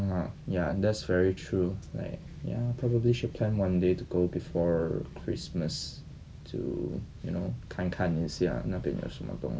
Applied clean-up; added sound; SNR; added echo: none; none; none; none.